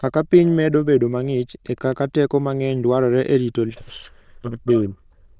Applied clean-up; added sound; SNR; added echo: neural diffusion model UNIVERSE++.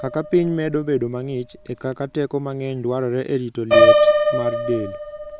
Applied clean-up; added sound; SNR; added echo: none; Piano; -2 dB; none.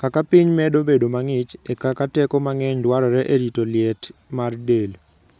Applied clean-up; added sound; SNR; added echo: none; none; none; none.